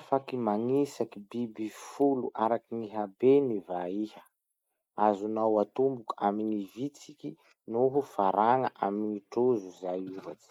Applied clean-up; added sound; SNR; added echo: neural mask model Resemble Enhance denoiser.